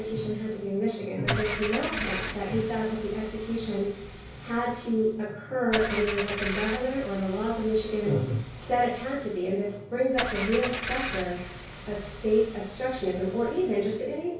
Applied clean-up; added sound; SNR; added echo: none; Engine / Car; 8 dB; reverberation time 0.6 s.